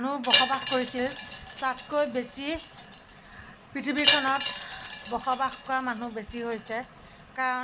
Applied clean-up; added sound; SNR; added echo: none; Wind chime; -1 dB; none.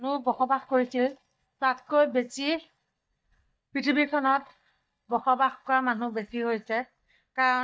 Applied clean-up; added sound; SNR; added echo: neural mask model DeepFilterNet 3.